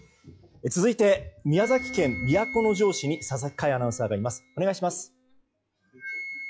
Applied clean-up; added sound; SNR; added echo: classical method log-MMSE.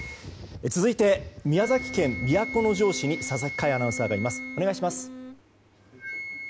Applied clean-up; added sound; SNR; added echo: none; Wind instrument, woodwind instrument + Wind instrument, woodwind instrument; 10 dB; none.